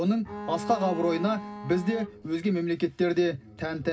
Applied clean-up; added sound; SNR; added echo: none; Bowed string instrument; 10 dB; reverberation time 0.4 s.